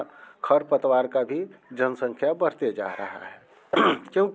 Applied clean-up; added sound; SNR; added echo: none; none; none; none.